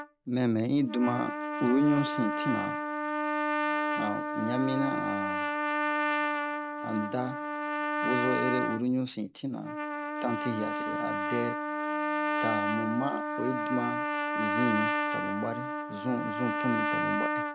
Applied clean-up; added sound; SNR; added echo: none; Trumpet; -1 dB; none.